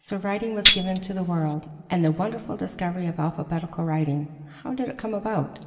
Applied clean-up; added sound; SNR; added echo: none; Tambourine; -4 dB; reverberation time 1.9 s.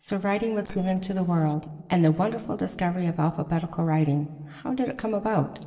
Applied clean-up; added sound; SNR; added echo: neural separator model SepFormer DNS4.